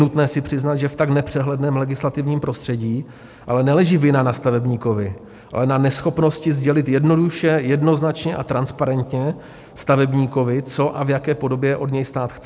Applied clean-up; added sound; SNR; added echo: none; none; none; none.